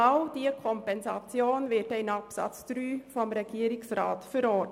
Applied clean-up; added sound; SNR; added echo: none; none; none; none.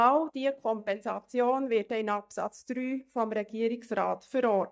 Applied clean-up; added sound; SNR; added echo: neural mask model DeepFilterNet 3.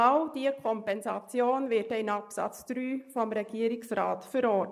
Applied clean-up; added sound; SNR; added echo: neural mask model Resemble Enhance denoiser.